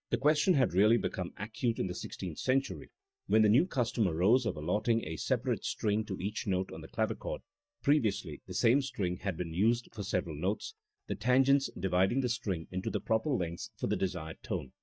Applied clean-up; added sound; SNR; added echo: neural mask model DeepFilterNet 3.